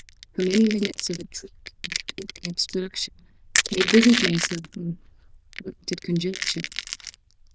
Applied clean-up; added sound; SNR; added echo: neural diffusion model UNIVERSE++.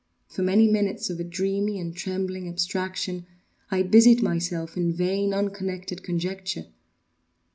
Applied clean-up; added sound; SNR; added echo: none; none; none; none.